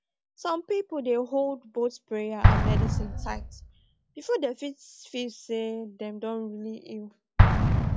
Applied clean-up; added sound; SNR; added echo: classical method log-MMSE.